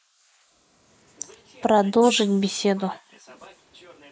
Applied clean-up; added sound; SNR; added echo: neural mask model Resemble Enhance denoiser.